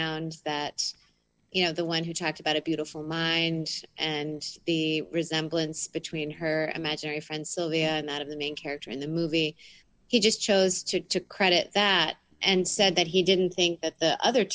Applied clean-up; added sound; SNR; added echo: neural separator model SepFormer DNS4.